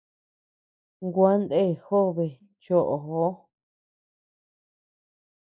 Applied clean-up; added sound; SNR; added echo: neural mask model Resemble Enhance denoiser.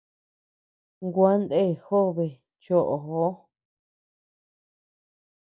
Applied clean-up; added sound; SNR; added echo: none; none; none; none.